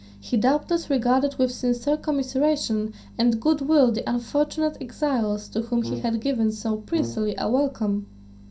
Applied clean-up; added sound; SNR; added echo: none; Brass instrument; 12 dB; reverberation time 0.3 s.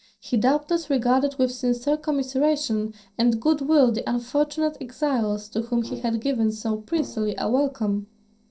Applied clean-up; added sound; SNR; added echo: neural separator model SepFormer DNS4.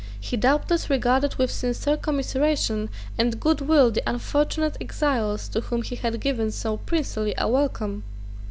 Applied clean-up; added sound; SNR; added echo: none; none; none; none.